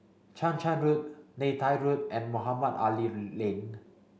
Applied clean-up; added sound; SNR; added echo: none; none; none; none.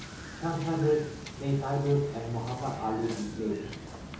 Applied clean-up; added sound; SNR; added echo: none; Wind / Boat, Water vehicle; 11 dB; reverberation time 0.7 s.